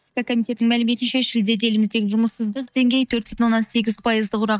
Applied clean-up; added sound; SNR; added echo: neural mask model DeepFilterNet 3.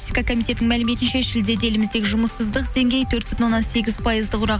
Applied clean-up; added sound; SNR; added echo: none; none; none; none.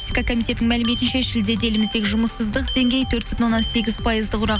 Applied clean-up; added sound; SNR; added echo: none; Bicycle bell; 14 dB; none.